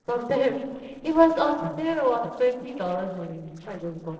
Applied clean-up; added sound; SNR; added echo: neural separator model SepFormer DNS4.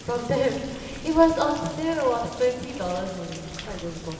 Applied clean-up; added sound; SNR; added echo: none; Rain; 14 dB; reverberation time 2.4 s.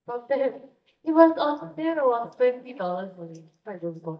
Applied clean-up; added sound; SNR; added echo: neural mask model DeepFilterNet 3.